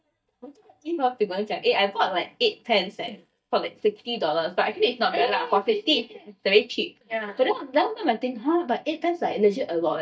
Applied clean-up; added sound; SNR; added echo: neural mask model DeepFilterNet 3.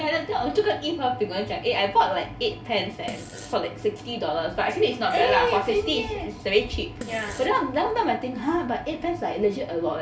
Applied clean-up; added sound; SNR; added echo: none; Fart; 18 dB; reverberation time 0.2 s.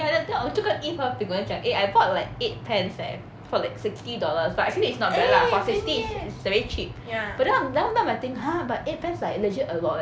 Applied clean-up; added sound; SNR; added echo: none; none; none; none.